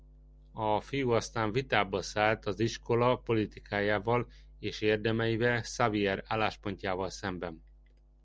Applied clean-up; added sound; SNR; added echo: none; none; none; none.